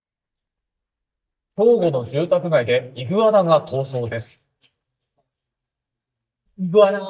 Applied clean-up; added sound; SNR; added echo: neural mask model DeepFilterNet 3.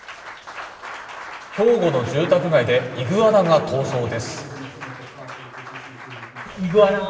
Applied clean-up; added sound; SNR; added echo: none; Applause; 14 dB; reverberation time 2.2 s.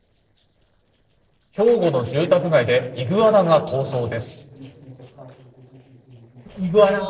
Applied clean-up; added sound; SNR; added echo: neural separator model SepFormer DNS4.